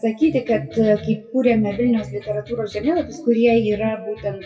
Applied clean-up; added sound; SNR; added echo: classical method WPE with log-MMSE.